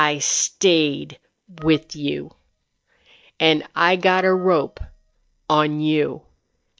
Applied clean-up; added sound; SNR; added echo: neural mask model DeepFilterNet 3.